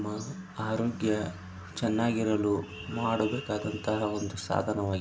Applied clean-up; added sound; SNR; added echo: none; none; none; none.